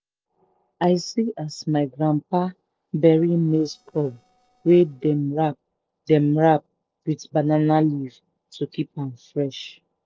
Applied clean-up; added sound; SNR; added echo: neural separator model SepFormer DNS4.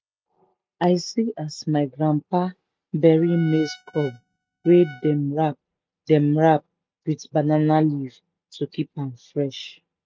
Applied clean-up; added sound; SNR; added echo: neural mask model RNNoise.